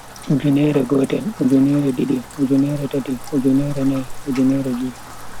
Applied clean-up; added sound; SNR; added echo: none; Rain; 14 dB; none.